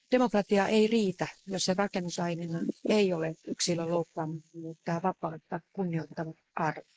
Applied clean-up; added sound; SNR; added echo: neural mask model Resemble Enhance denoiser.